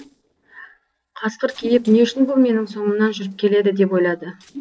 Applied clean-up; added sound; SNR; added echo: neural separator model SepFormer DNS4.